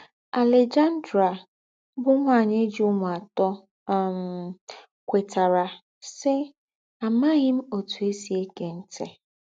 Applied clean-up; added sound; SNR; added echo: none; none; none; none.